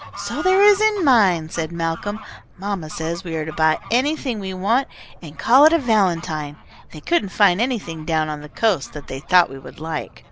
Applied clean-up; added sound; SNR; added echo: none; Bird / Fowl; 18 dB; none.